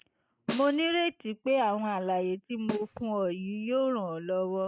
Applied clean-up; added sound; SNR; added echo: neural mask model RNNoise.